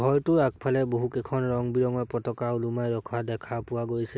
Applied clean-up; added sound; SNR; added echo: none; none; none; none.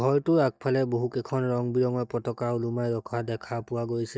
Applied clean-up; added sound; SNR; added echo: neural mask model DeepFilterNet 3.